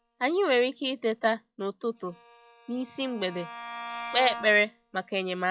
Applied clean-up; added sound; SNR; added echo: classical method log-MMSE.